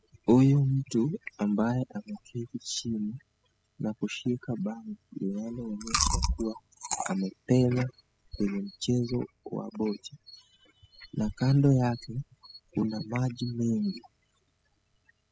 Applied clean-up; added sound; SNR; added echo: classical method spectral subtraction.